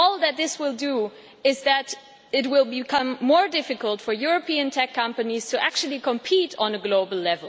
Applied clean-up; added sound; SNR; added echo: none; none; none; none.